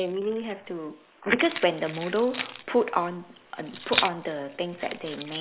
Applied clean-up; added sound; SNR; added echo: neural mask model Resemble Enhance denoiser.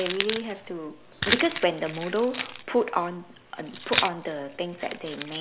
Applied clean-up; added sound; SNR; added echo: none; Keys jangling; 5 dB; none.